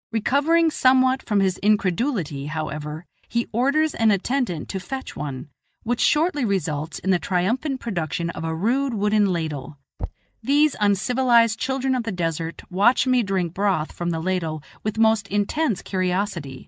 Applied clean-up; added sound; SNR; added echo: neural mask model DeepFilterNet 3.